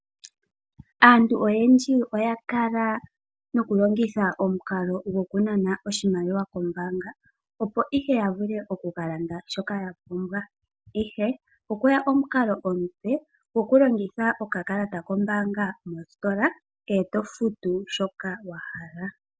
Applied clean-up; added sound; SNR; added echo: none; none; none; none.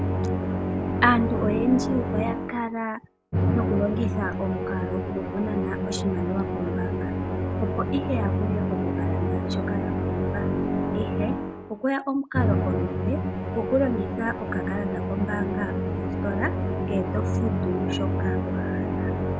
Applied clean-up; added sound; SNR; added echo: none; Musical instrument; -3 dB; none.